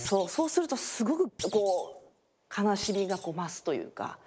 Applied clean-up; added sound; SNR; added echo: neural mask model Resemble Enhance denoiser.